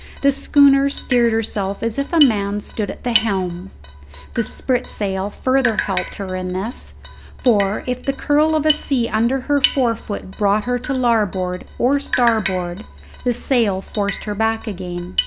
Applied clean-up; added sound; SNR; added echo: none; Drip; 11 dB; none.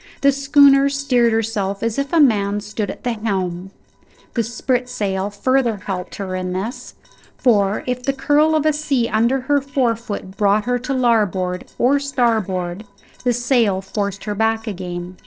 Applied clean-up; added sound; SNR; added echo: neural separator model SepFormer DNS4.